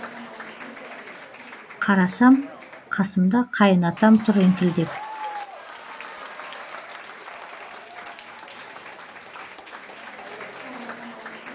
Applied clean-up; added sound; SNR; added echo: none; Applause / Crowd / Cheering; 14 dB; none.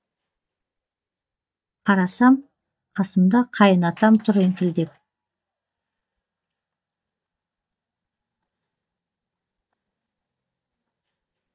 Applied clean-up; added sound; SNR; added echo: neural mask model DeepFilterNet 3.